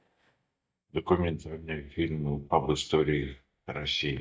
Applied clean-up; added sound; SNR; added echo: neural mask model DeepFilterNet 3.